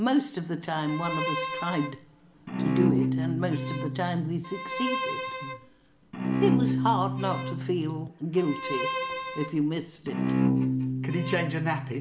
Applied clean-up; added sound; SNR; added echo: none; Bowed string instrument; -1 dB; reverberation time 3.0 s.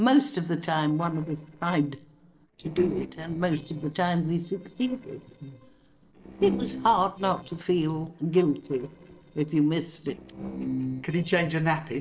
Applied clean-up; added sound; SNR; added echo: neural separator model SepFormer DNS4.